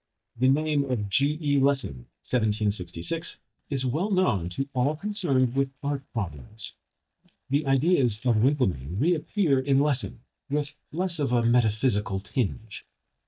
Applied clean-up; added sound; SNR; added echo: neural mask model DeepFilterNet 3.